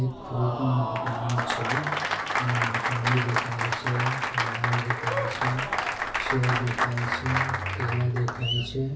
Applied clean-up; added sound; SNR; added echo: none; Applause; 0 dB; reverberation time 0.2 s.